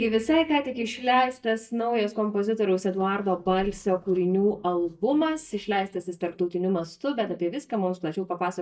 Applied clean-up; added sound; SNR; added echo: neural mask model DeepFilterNet 3.